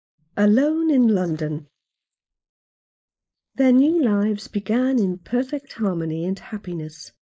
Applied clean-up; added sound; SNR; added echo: neural mask model Resemble Enhance denoiser.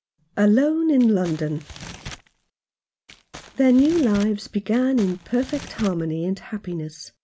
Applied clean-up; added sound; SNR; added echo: none; Crumpling, crinkling; 18 dB; none.